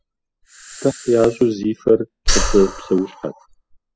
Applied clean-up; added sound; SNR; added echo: classical method spectral subtraction.